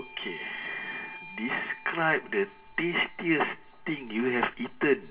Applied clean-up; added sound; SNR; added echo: none; Bell / Doorbell; 18 dB; reverberation time 0.2 s.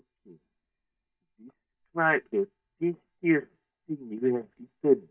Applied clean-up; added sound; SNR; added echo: neural mask model DeepFilterNet 3.